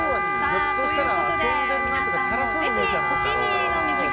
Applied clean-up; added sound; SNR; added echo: none; Wind instrument, woodwind instrument; -3 dB; none.